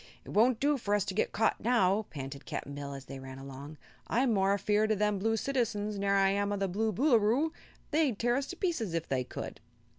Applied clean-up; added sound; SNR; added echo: none; none; none; none.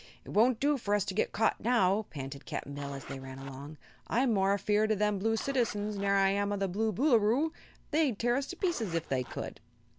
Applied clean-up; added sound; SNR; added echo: none; Zipper (clothing); 17 dB; none.